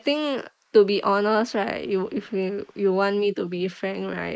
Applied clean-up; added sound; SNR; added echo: neural mask model Resemble Enhance denoiser.